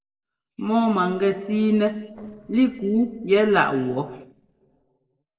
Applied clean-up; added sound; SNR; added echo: neural separator model SepFormer DNS4.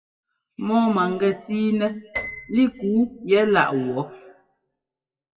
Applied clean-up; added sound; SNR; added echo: classical method WPE with log-MMSE.